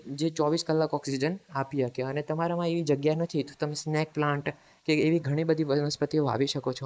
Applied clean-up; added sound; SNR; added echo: neural mask model Resemble Enhance denoiser.